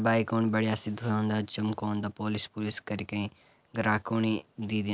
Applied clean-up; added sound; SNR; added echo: none; none; none; none.